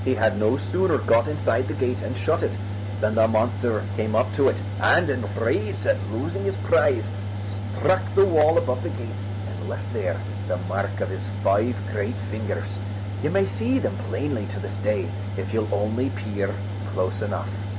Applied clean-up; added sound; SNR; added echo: none; Mechanical fan; 3 dB; none.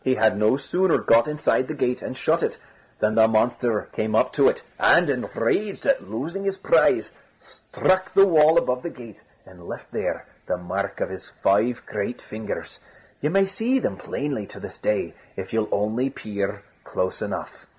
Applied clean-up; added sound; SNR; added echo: none; none; none; none.